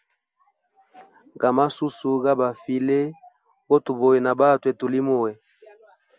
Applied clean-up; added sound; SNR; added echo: none; none; none; none.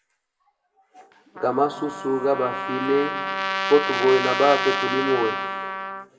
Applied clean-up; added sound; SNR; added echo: none; Trumpet; 4 dB; reverberation time 1.4 s.